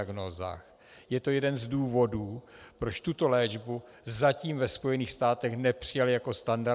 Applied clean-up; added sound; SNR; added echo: none; none; none; none.